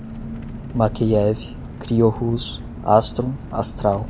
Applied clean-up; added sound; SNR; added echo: none; Engine; 11 dB; none.